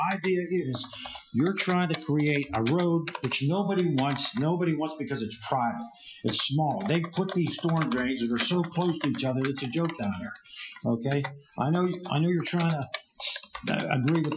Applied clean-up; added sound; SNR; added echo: classical method Wiener filter.